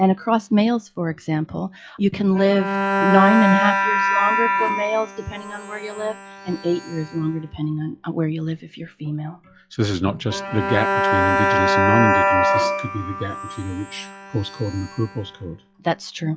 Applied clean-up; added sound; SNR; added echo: classical method log-MMSE.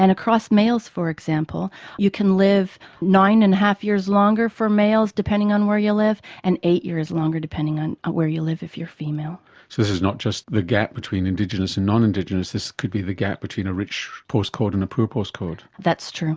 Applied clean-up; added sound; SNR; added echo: none; none; none; none.